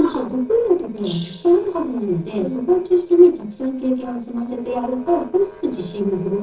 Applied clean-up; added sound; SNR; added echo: neural separator model SepFormer DNS4.